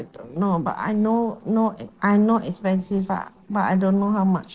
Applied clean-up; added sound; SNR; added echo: neural separator model SepFormer DNS4.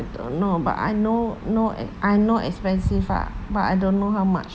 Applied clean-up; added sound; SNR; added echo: none; none; none; none.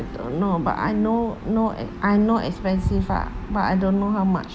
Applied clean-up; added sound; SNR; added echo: none; Livestock, farm animals, working animals; 17 dB; none.